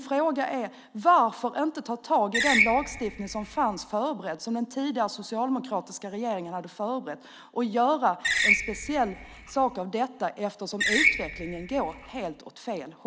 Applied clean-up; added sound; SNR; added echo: none; Screech; 0 dB; none.